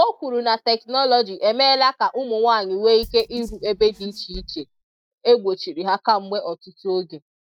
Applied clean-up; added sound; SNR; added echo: neural mask model DeepFilterNet 3.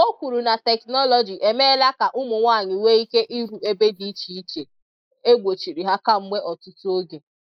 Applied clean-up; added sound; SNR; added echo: neural mask model Resemble Enhance denoiser.